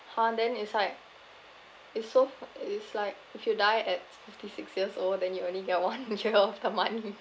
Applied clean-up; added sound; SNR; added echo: none; none; none; none.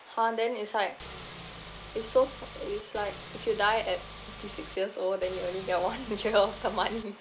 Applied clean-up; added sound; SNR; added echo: none; Engine / Car; 13 dB; none.